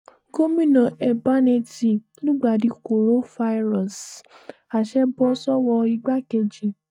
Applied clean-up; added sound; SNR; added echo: neural mask model DeepFilterNet 3.